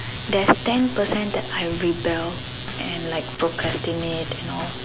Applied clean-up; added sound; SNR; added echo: none; Bass drum / Snare drum / Drum kit; 12 dB; none.